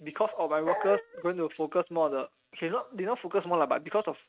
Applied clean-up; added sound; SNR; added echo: neural mask model RNNoise.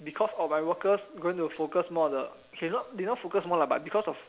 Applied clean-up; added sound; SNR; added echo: none; none; none; none.